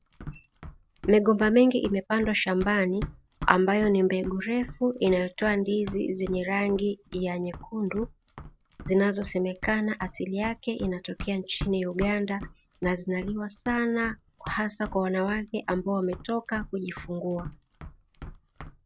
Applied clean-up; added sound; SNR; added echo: none; Run; 15 dB; none.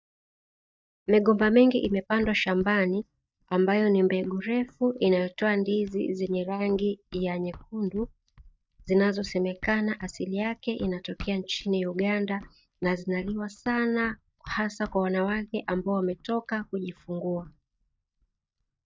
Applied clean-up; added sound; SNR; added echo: neural mask model DeepFilterNet 3.